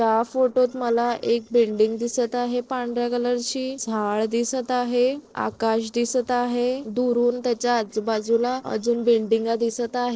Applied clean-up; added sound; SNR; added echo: neural separator model SepFormer DNS4.